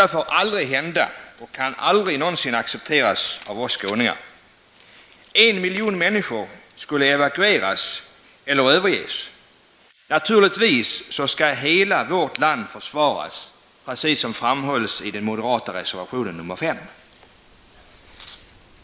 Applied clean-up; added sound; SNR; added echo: neural mask model Resemble Enhance denoiser.